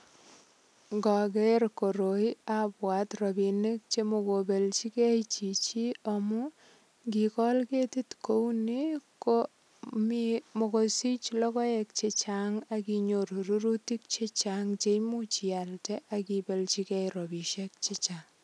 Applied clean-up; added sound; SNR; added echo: none; none; none; none.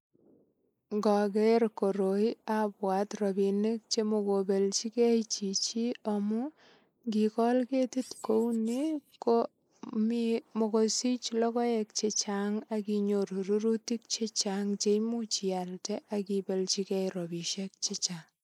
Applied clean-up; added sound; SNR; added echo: neural mask model Resemble Enhance denoiser.